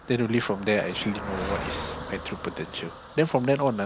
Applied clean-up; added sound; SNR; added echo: none; Car passing by; 10 dB; none.